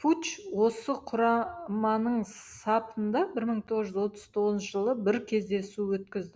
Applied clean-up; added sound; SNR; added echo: none; none; none; none.